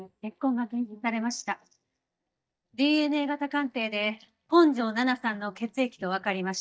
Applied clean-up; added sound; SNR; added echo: neural mask model DeepFilterNet 3.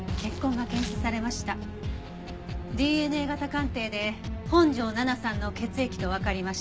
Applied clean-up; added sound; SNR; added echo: none; none; none; none.